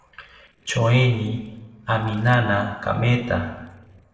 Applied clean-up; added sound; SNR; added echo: neural separator model SepFormer DNS4.